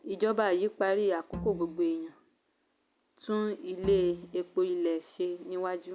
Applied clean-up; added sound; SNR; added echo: none; Bowed string instrument; 12 dB; none.